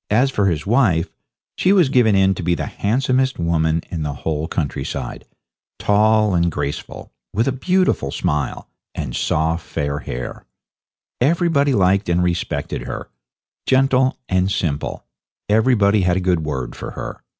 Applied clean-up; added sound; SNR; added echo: none; none; none; none.